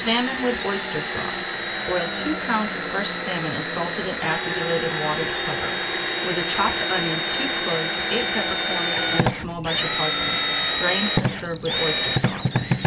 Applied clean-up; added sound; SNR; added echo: none; Drill; -4 dB; reverberation time 0.2 s.